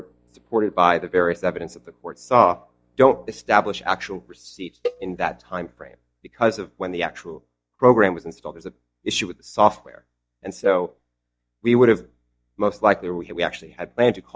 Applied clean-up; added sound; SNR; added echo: neural mask model DeepFilterNet 3.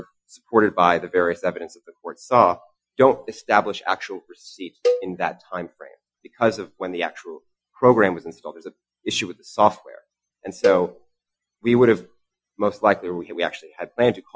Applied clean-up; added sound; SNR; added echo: classical method Wiener filter.